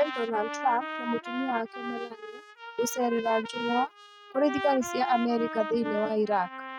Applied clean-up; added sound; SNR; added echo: neural mask model RNNoise.